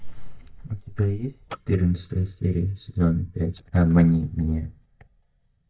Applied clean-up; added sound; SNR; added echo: neural mask model DeepFilterNet 3.